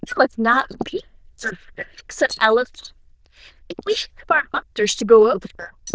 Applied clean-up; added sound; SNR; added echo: neural diffusion model UNIVERSE++.